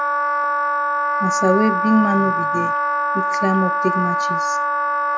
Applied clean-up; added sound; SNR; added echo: none; Wind instrument, woodwind instrument; -3 dB; none.